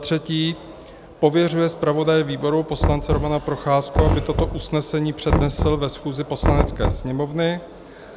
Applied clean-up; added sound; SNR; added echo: none; Knock; 3 dB; none.